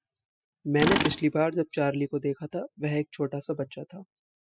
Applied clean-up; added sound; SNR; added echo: classical method spectral subtraction.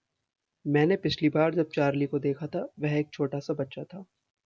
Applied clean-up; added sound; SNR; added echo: none; none; none; none.